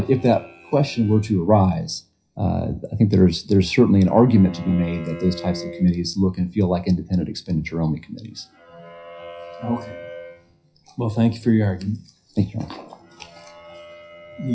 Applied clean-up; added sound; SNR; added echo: classical method WPE with log-MMSE.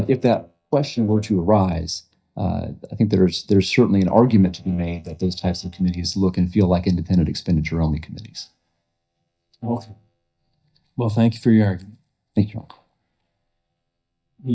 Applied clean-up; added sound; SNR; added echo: neural mask model DeepFilterNet 3.